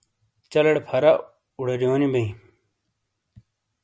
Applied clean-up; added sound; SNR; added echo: none; none; none; none.